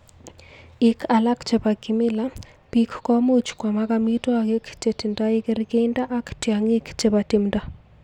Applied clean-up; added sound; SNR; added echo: none; none; none; none.